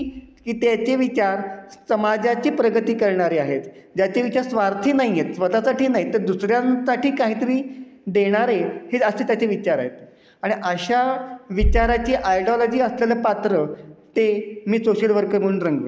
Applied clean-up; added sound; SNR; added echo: none; Bass drum; 14 dB; none.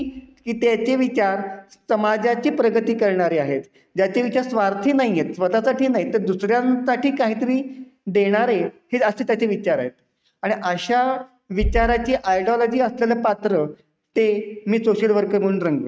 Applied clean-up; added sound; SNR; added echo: neural mask model RNNoise.